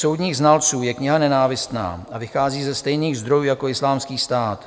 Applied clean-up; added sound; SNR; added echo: none; none; none; none.